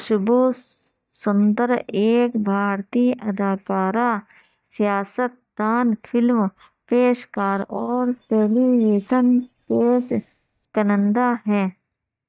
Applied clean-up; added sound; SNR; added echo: neural mask model DeepFilterNet 3.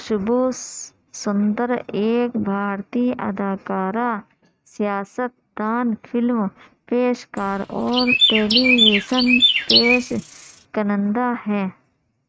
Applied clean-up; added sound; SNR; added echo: neural mask model RNNoise.